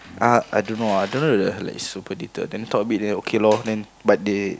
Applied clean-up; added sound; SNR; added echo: none; none; none; none.